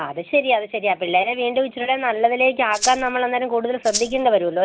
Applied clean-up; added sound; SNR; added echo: none; Rattle (instrument); 7 dB; none.